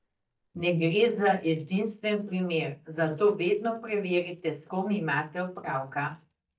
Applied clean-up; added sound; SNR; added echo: neural mask model DeepFilterNet 3.